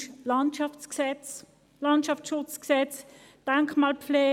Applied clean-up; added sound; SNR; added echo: none; none; none; none.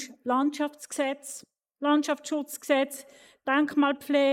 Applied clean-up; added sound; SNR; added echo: neural mask model Resemble Enhance denoiser.